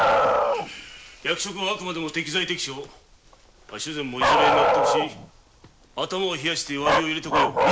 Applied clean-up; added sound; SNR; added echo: none; Bark; -5 dB; none.